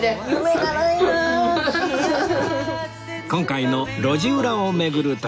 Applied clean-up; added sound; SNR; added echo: none; none; none; none.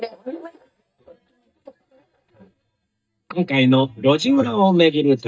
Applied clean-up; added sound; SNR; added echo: neural mask model DeepFilterNet 3.